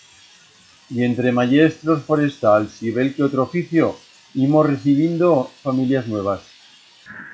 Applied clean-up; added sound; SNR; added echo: classical method log-MMSE.